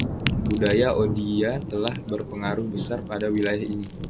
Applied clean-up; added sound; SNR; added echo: none; Thunder + Crack; 4 dB; none.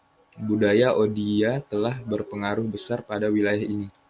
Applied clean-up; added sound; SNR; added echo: none; none; none; none.